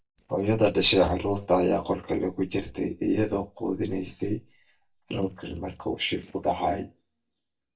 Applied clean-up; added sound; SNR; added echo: neural mask model DeepFilterNet 3.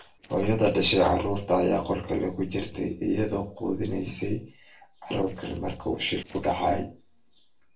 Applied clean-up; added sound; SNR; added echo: neural separator model SepFormer DNS4.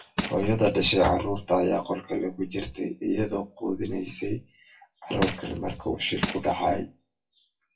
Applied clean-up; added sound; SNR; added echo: classical method WPE with log-MMSE.